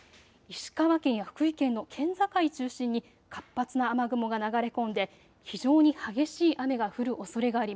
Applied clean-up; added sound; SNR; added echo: none; none; none; none.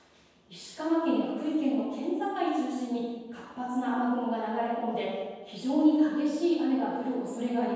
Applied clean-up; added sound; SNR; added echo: none; none; none; reverberation time 1.2 s.